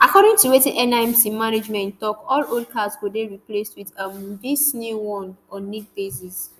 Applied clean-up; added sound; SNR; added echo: none; none; none; none.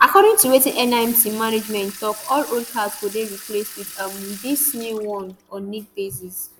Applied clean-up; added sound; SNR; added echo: none; Sink (filling or washing) / Water tap, faucet; 17 dB; none.